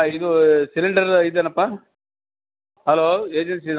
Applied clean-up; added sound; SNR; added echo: none; none; none; none.